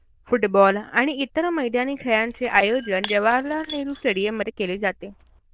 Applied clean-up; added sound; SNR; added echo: neural diffusion model UNIVERSE++.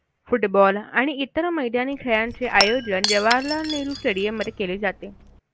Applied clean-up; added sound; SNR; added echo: none; Shatter / Crushing; 8 dB; none.